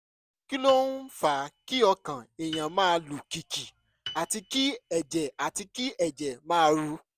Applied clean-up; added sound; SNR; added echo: none; Piano; 18 dB; none.